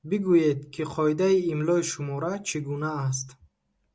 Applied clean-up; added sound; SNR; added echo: none; none; none; none.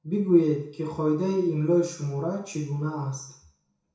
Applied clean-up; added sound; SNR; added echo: none; none; none; reverberation time 0.6 s.